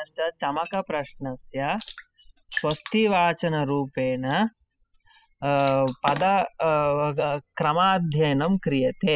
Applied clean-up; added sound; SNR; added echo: classical method spectral subtraction.